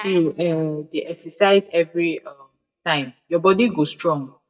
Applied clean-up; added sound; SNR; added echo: neural mask model DeepFilterNet 3.